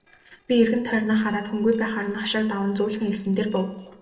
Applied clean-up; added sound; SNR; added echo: neural separator model SepFormer DNS4.